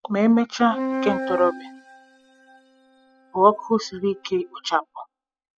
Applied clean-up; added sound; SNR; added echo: classical method spectral subtraction.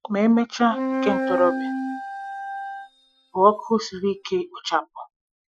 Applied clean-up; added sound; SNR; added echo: classical method Wiener filter.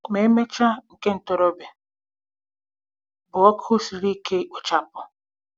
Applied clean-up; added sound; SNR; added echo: none; none; none; none.